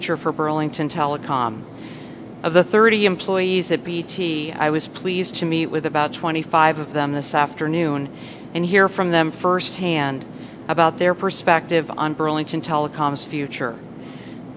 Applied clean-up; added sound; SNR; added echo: none; Fixed-wing aircraft, airplane; 15 dB; none.